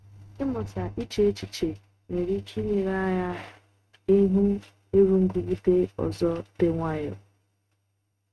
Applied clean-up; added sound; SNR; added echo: neural mask model RNNoise.